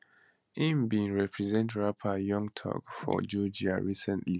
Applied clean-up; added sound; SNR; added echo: none; none; none; none.